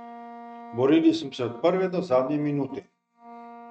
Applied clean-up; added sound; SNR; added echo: neural mask model RNNoise.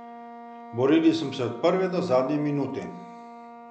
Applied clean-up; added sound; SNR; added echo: none; Wind instrument, woodwind instrument; 17 dB; none.